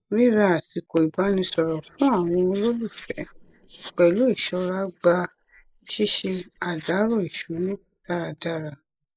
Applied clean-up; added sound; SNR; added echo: neural mask model Resemble Enhance denoiser.